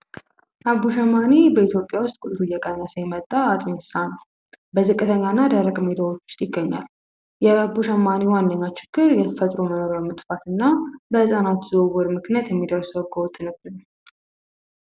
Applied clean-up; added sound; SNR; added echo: none; none; none; none.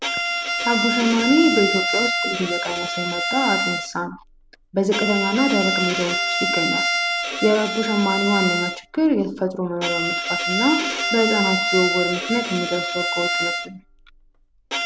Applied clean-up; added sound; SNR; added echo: none; Bowed string instrument; 1 dB; none.